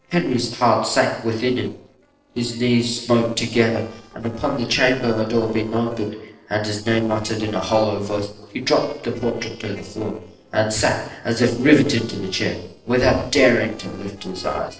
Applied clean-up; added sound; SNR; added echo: neural separator model SepFormer DNS4.